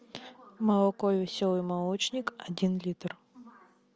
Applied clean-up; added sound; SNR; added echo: none; none; none; none.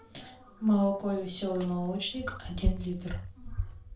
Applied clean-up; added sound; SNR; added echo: none; Bicycle; 5 dB; reverberation time 0.3 s.